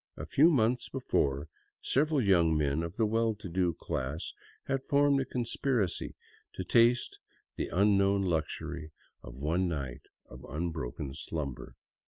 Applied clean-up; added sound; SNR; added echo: none; none; none; none.